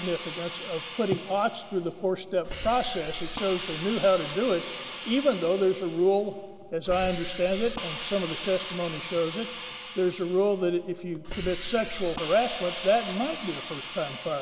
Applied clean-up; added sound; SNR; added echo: none; Hiss; 8 dB; none.